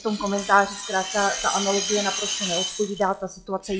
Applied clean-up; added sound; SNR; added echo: classical method log-MMSE.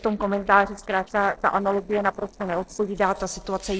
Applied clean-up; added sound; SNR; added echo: neural separator model SepFormer DNS4.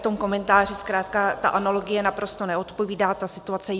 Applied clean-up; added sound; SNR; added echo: none; none; none; none.